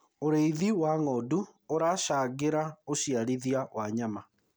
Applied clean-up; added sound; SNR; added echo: none; none; none; none.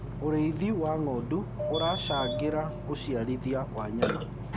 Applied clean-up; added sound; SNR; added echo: none; Burping, eructation; 3 dB; none.